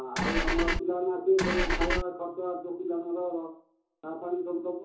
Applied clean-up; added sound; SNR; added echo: none; Engine / Car; -4 dB; reverberation time 0.6 s.